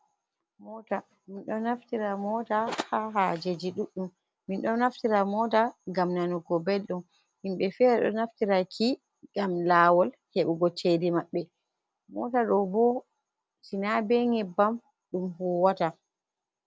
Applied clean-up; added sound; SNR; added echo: none; none; none; none.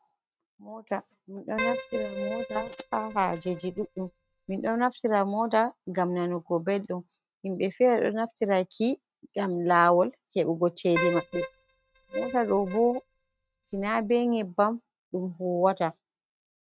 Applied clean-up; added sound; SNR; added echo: neural mask model RNNoise.